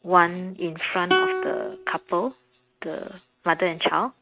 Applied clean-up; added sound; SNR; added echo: neural mask model RNNoise.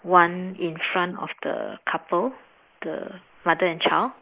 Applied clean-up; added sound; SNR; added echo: neural mask model Resemble Enhance denoiser.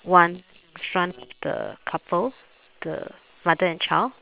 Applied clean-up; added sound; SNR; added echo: neural separator model SepFormer WHAM!.